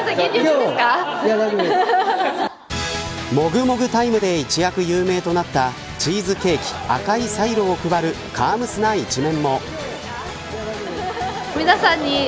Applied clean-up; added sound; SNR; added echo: none; none; none; none.